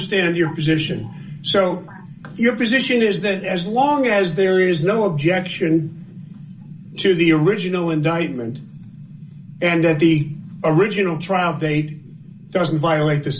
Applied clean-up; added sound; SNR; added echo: none; none; none; reverberation time 0.2 s.